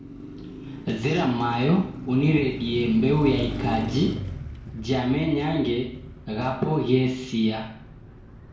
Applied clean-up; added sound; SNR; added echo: none; Car passing by; 11 dB; reverberation time 0.6 s.